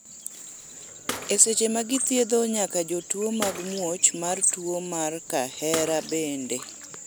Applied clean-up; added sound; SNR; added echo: none; Bathtub (filling or washing) / Water / Splash, splatter; 14 dB; none.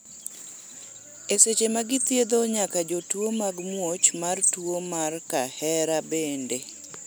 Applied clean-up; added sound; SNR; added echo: none; none; none; none.